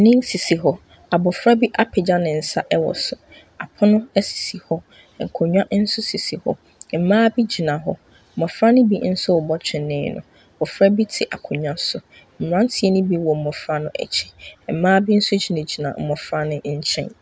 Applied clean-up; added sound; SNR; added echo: none; none; none; none.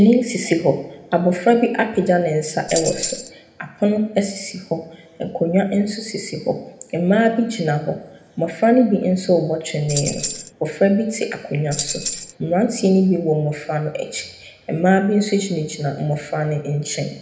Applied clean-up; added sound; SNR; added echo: none; Tambourine; 6 dB; reverberation time 0.7 s.